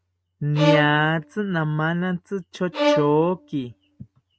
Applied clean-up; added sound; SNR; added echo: neural mask model RNNoise.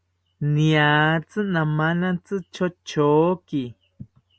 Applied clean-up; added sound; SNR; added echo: none; none; none; none.